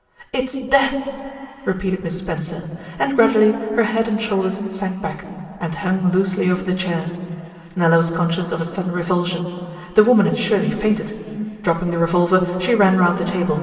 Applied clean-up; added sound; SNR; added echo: none; none; none; reverberation time 2.7 s.